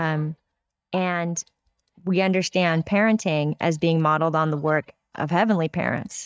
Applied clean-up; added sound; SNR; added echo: neural mask model DeepFilterNet 3.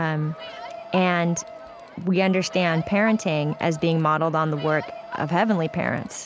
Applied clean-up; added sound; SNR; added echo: none; Crowd; 15 dB; none.